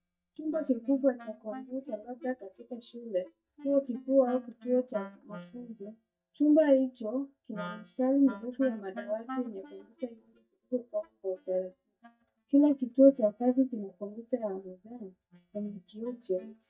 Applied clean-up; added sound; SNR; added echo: neural mask model DeepFilterNet 3.